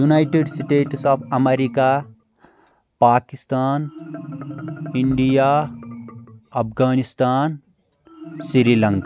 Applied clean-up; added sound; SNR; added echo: none; Marimba, xylophone; 15 dB; none.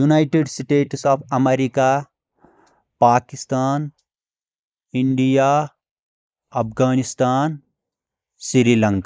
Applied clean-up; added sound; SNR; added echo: neural mask model Resemble Enhance denoiser.